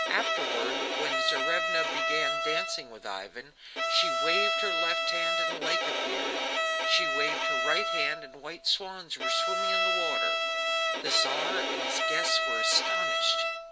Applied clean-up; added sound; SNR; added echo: none; Bowed string instrument; -4 dB; none.